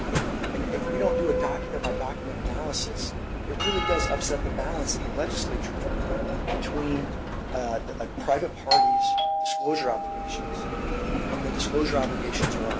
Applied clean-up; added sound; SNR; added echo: none; Bell + Doorbell; -4 dB; none.